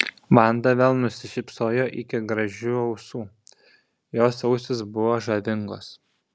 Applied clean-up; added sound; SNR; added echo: none; none; none; none.